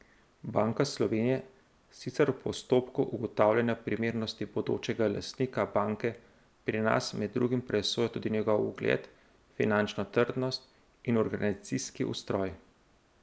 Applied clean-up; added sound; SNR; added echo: none; none; none; none.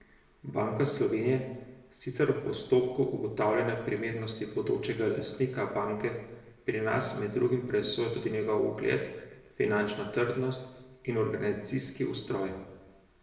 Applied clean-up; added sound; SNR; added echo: none; none; none; reverberation time 0.9 s.